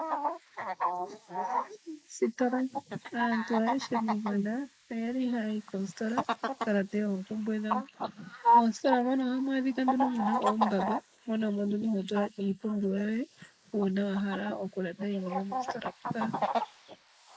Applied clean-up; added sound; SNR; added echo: neural mask model Resemble Enhance denoiser.